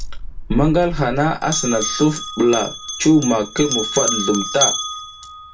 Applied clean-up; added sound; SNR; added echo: none; Bell; 5 dB; reverberation time 0.2 s.